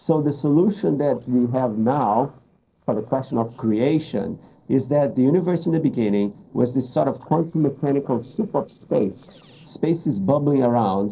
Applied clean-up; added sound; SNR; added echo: neural separator model SepFormer DNS4.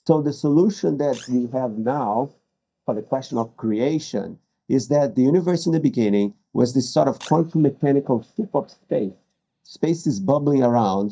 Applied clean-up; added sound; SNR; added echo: neural mask model DeepFilterNet 3.